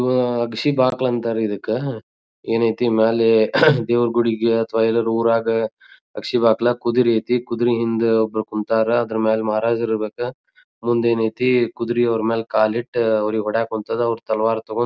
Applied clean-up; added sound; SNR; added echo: none; none; none; none.